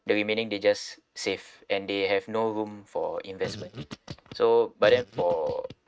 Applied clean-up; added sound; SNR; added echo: neural mask model RNNoise.